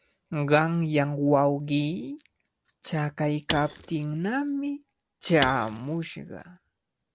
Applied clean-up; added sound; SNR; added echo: none; Shatter / Crushing; 11 dB; none.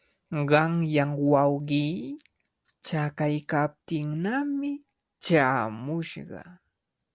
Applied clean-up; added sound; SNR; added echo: none; none; none; none.